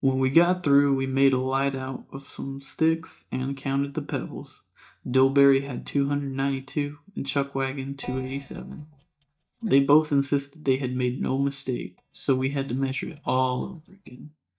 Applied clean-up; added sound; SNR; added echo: neural mask model DeepFilterNet 3.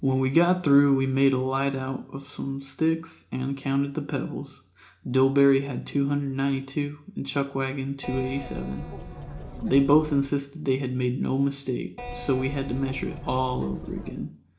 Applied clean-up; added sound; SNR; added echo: none; Keyboard (musical); 11 dB; reverberation time 0.4 s.